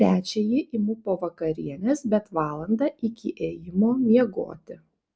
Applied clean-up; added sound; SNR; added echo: none; none; none; none.